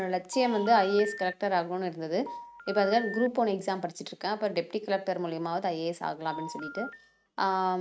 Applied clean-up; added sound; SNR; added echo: neural mask model RNNoise.